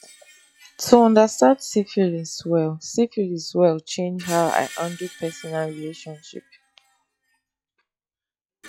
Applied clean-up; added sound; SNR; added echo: classical method log-MMSE.